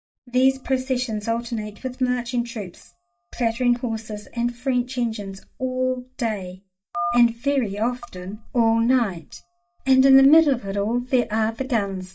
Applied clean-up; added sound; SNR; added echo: neural mask model DeepFilterNet 3.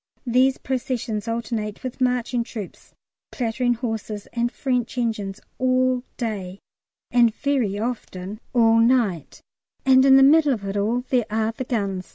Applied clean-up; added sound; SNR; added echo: none; none; none; none.